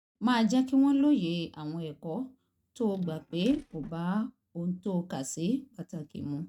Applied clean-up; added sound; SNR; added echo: neural mask model RNNoise.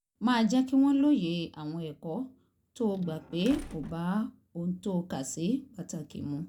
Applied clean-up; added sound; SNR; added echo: none; Slam; 17 dB; none.